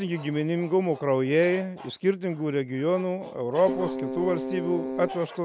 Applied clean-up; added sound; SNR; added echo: none; Keyboard (musical); 5 dB; none.